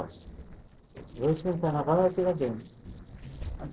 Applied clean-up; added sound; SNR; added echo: neural separator model SepFormer DNS4.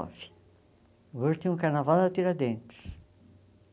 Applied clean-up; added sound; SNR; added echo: none; none; none; none.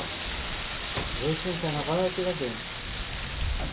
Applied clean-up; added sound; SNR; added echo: none; Rain; 0 dB; reverberation time 0.2 s.